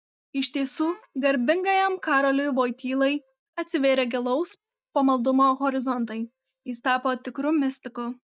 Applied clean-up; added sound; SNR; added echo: neural mask model DeepFilterNet 3.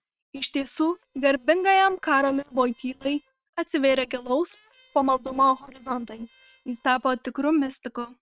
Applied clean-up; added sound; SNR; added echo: neural separator model SepFormer WHAM!.